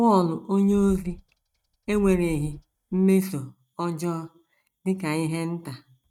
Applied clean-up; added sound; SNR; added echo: neural mask model RNNoise.